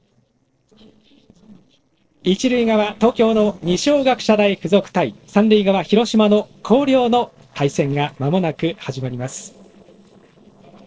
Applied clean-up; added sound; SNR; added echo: neural separator model SepFormer DNS4.